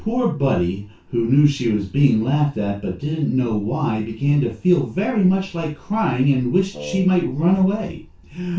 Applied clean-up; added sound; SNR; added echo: none; Wind instrument, woodwind instrument; 14 dB; reverberation time 0.2 s.